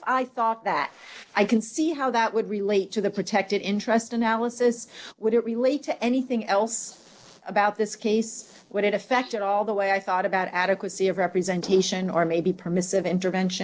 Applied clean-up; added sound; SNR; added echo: neural separator model SepFormer DNS4.